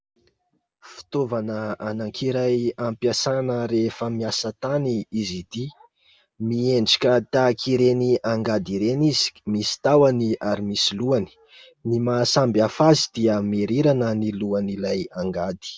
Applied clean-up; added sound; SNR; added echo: none; none; none; none.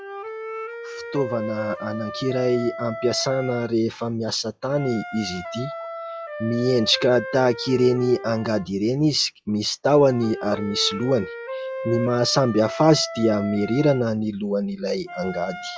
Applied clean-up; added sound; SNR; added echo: classical method log-MMSE.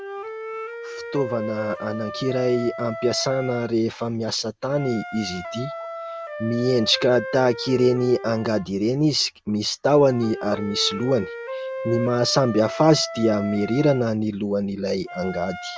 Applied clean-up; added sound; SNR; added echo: none; Wind instrument, woodwind instrument; 11 dB; none.